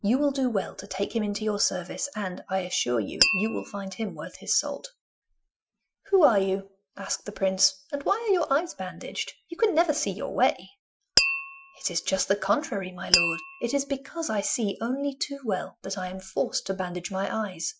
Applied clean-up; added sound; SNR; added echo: classical method Wiener filter.